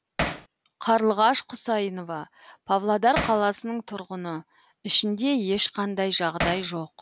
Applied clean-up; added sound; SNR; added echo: none; Hammer; 3 dB; none.